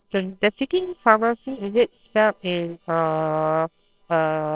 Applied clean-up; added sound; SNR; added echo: neural separator model SepFormer WHAMR!.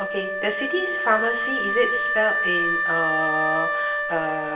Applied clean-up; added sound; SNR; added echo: none; Wind instrument, woodwind instrument; -2 dB; reverberation time 0.7 s.